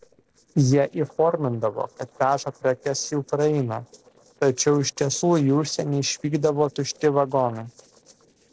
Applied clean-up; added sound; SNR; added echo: neural separator model SepFormer DNS4.